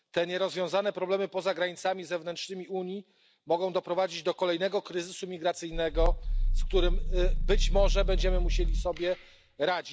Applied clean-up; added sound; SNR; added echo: none; Growling; -5 dB; none.